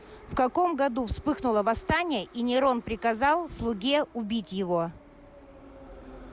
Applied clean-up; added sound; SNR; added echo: none; none; none; none.